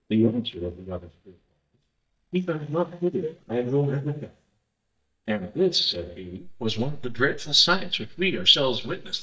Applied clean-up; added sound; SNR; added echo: neural mask model DeepFilterNet 3.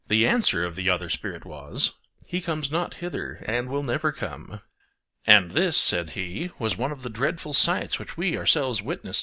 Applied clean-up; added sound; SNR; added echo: none; none; none; none.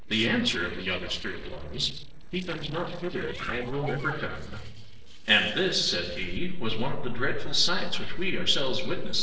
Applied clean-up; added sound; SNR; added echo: neural separator model SepFormer DNS4.